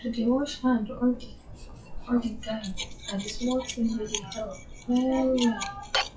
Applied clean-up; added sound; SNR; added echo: classical method WPE with log-MMSE.